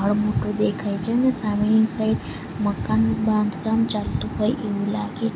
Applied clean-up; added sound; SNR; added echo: none; none; none; none.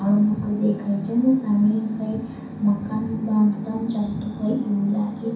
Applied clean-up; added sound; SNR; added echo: none; none; none; reverberation time 0.6 s.